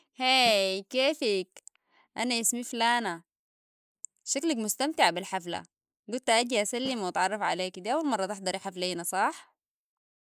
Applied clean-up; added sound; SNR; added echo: neural mask model Resemble Enhance denoiser.